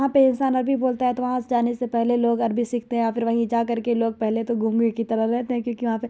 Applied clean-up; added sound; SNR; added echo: none; none; none; none.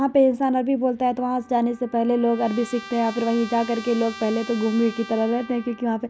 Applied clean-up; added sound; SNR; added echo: none; Trumpet; 18 dB; none.